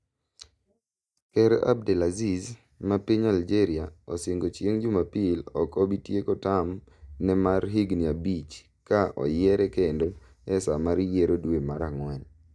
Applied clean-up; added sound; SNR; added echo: neural mask model DeepFilterNet 3.